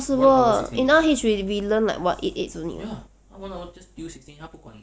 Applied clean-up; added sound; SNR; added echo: none; none; none; none.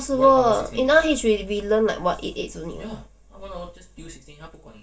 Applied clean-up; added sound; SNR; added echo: none; none; none; reverberation time 0.1 s.